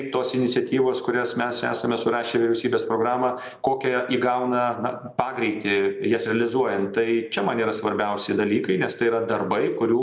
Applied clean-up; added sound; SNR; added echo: none; none; none; none.